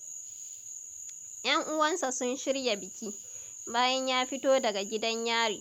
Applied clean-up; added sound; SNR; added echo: none; Frog; 12 dB; none.